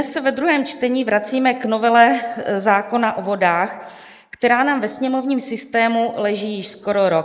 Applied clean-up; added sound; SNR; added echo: neural mask model Resemble Enhance denoiser.